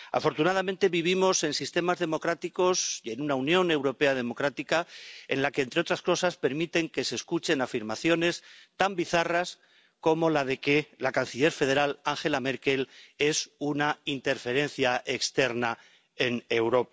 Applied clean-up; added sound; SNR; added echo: none; none; none; none.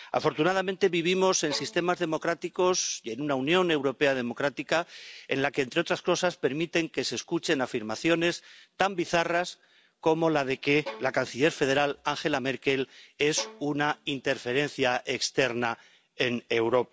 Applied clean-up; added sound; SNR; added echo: none; Bowed string instrument; 19 dB; none.